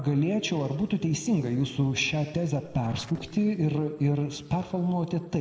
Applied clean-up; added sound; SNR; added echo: neural separator model SepFormer DNS4.